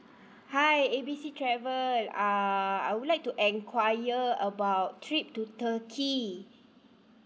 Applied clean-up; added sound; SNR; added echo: none; none; none; none.